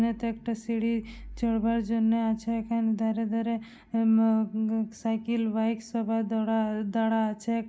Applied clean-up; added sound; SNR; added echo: none; none; none; none.